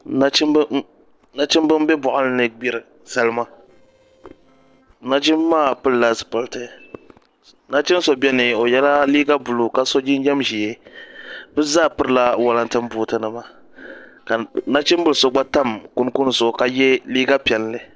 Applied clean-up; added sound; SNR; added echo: neural separator model SepFormer DNS4.